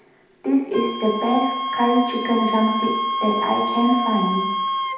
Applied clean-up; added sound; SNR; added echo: none; Wind instrument, woodwind instrument; 3 dB; reverberation time 0.9 s.